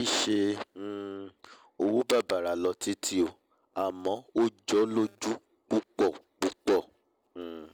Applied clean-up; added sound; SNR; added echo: none; none; none; none.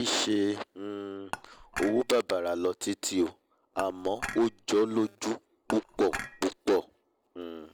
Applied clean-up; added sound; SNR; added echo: none; Dishes, pots, and pans / Chink, clink; 10 dB; none.